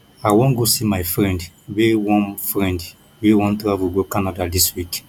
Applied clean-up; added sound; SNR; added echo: none; none; none; none.